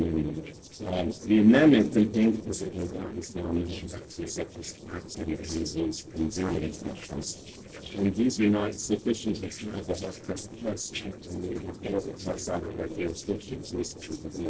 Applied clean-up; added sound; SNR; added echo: neural separator model SepFormer DNS4.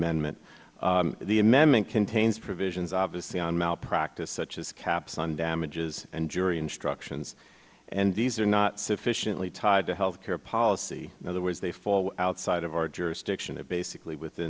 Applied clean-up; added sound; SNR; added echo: none; none; none; none.